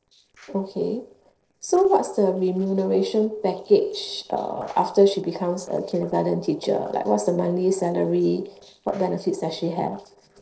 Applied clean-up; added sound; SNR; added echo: neural separator model SepFormer DNS4.